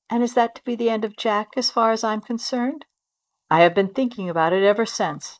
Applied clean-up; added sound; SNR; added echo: neural mask model Resemble Enhance denoiser.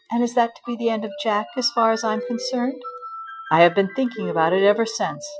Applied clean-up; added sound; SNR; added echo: classical method Wiener filter.